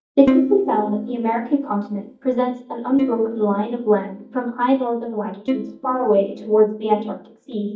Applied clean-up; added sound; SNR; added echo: neural mask model DeepFilterNet 3.